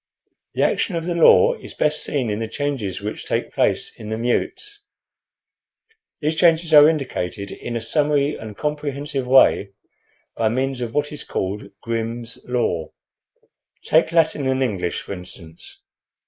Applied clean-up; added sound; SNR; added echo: neural mask model Resemble Enhance denoiser.